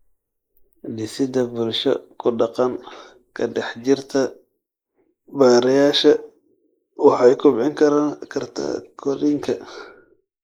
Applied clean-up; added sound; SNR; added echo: neural mask model Resemble Enhance denoiser.